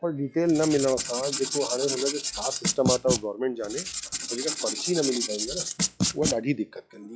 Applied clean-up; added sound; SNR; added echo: classical method log-MMSE.